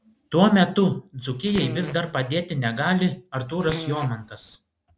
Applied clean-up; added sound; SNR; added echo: none; Fart; 13 dB; none.